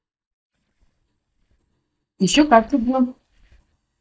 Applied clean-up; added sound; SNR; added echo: neural mask model DeepFilterNet 3.